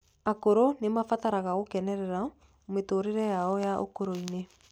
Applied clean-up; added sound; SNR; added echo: none; none; none; none.